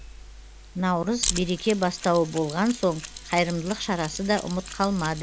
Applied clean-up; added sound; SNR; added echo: none; Mechanisms; 10 dB; none.